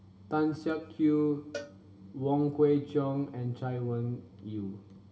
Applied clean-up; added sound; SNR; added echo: none; Cowbell; 20 dB; reverberation time 2.4 s.